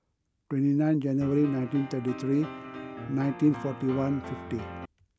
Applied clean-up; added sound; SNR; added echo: none; Piano; 12 dB; none.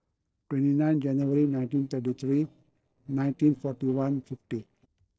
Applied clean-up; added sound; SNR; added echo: neural separator model SepFormer DNS4.